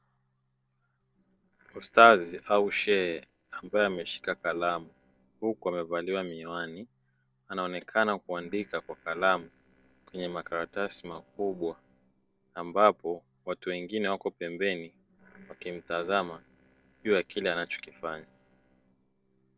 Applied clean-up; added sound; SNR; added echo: neural separator model SepFormer DNS4.